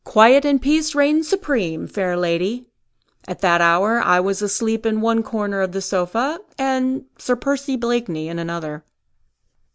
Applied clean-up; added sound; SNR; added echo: none; none; none; none.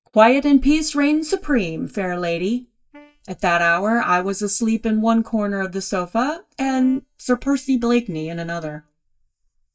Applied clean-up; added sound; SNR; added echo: neural mask model DeepFilterNet 3.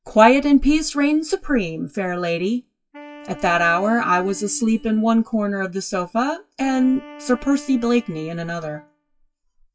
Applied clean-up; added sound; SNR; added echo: classical method WPE with log-MMSE.